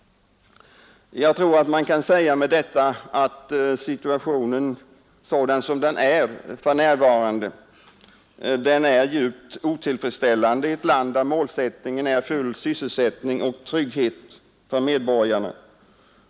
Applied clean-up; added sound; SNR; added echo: none; none; none; none.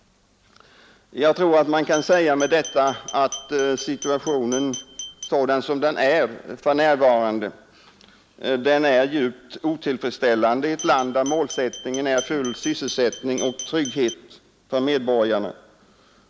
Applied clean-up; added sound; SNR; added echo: none; Glass; 14 dB; none.